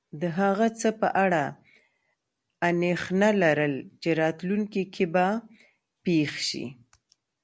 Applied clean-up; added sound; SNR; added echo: none; none; none; none.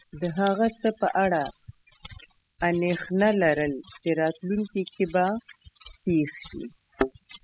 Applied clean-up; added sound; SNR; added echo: classical method spectral subtraction.